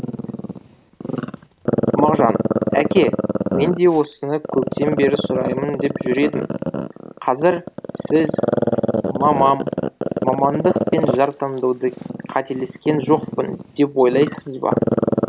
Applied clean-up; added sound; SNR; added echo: none; Growling; 2 dB; none.